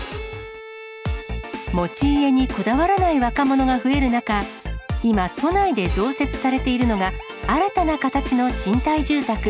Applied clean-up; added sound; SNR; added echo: none; Bowed string instrument; 17 dB; none.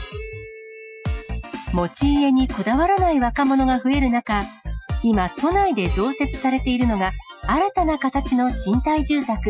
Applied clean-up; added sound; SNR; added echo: classical method Wiener filter.